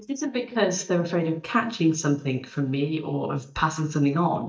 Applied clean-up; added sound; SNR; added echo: neural mask model DeepFilterNet 3.